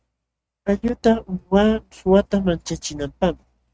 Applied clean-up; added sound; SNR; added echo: neural mask model RNNoise.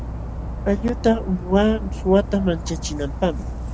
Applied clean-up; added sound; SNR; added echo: none; Dog; 6 dB; none.